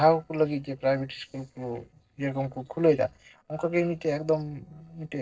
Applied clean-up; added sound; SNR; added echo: neural separator model SepFormer DNS4.